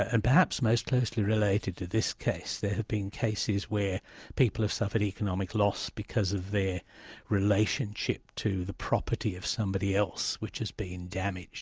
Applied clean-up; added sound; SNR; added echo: none; none; none; none.